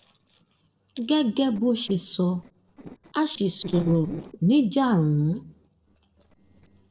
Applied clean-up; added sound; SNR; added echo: neural separator model SepFormer DNS4.